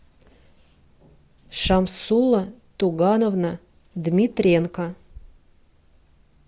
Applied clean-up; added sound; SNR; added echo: none; none; none; none.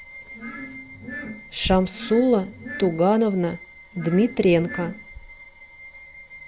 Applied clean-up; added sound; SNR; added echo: none; Glass + Bowed string instrument; 15 dB; none.